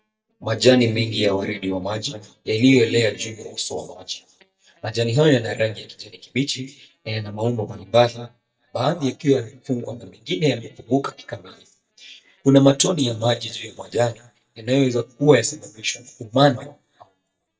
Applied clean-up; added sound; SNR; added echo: neural mask model DeepFilterNet 3.